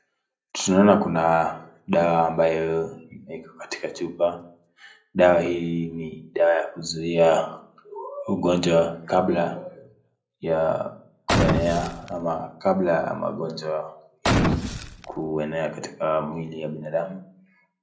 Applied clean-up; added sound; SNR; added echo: none; Boom; 0 dB; reverberation time 0.5 s.